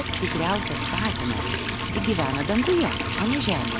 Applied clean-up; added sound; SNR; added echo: none; Water tap, faucet + Engine; 1 dB; none.